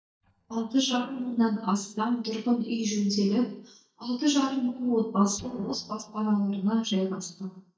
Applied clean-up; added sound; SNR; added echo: neural mask model DeepFilterNet 3.